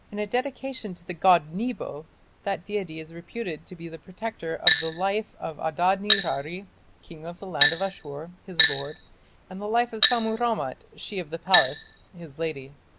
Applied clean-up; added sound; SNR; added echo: none; Glass; -1 dB; none.